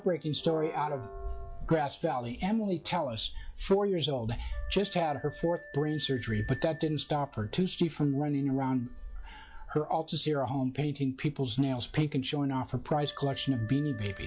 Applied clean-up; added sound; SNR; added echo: classical method log-MMSE.